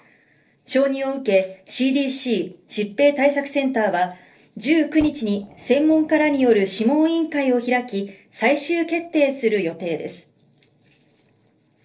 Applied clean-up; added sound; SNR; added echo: neural separator model SepFormer DNS4.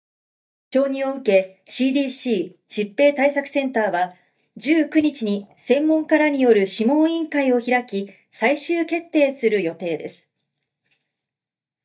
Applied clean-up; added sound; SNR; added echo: neural mask model DeepFilterNet 3.